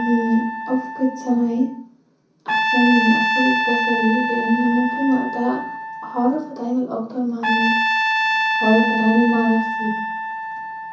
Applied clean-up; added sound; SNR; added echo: none; Trumpet; 2 dB; reverberation time 0.6 s.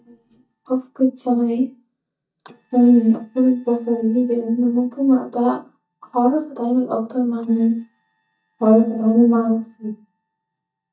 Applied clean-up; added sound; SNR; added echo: neural mask model DeepFilterNet 3.